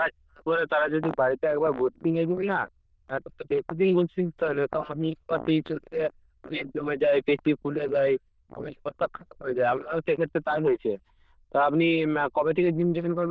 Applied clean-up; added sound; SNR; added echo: neural diffusion model UNIVERSE++.